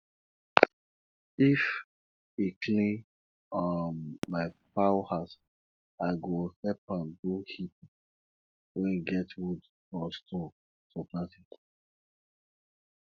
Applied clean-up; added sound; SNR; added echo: none; Fireworks; 14 dB; none.